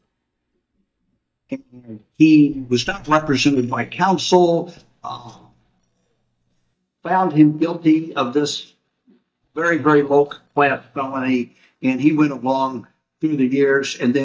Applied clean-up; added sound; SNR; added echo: neural mask model DeepFilterNet 3.